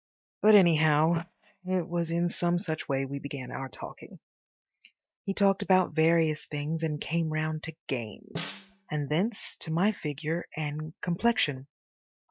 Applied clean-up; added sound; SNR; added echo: neural mask model DeepFilterNet 3.